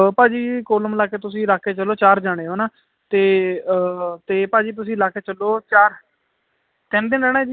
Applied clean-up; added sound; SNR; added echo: none; none; none; none.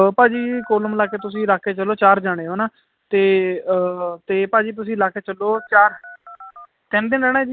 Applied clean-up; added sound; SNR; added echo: none; Telephone; 20 dB; none.